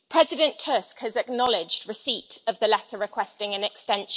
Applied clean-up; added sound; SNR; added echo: none; none; none; none.